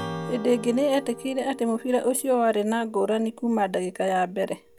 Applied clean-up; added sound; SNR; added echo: none; Strum; 15 dB; none.